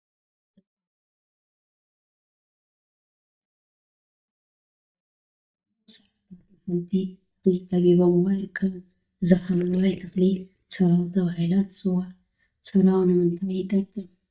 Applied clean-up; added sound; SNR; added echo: neural mask model DeepFilterNet 3.